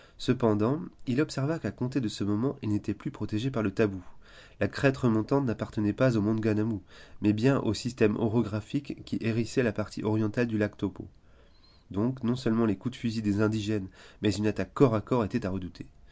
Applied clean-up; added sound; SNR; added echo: none; none; none; none.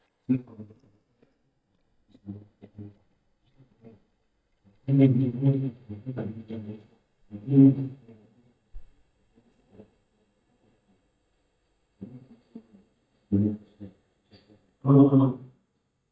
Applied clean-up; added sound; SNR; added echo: neural mask model DeepFilterNet 3.